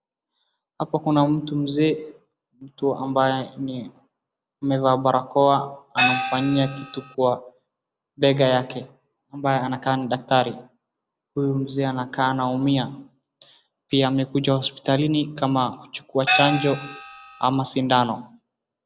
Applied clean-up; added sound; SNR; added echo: none; Gong; 2 dB; none.